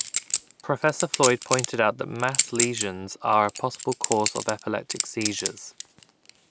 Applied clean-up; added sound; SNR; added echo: none; Chink, clink; 4 dB; none.